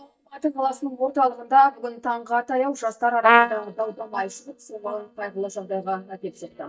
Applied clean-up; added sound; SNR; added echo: neural mask model DeepFilterNet 3.